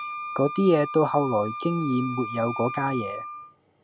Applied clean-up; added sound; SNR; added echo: none; Wind instrument, woodwind instrument; 9 dB; none.